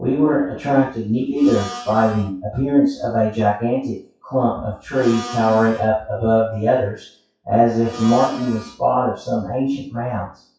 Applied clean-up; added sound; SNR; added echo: classical method WPE with log-MMSE.